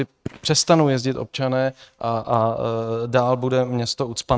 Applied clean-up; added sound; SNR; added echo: neural mask model RNNoise.